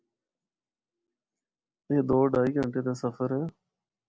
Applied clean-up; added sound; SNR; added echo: none; none; none; none.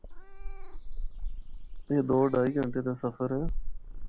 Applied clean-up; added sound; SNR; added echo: none; Meow / Purr; 3 dB; none.